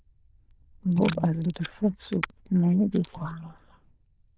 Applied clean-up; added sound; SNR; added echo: neural diffusion model UNIVERSE++.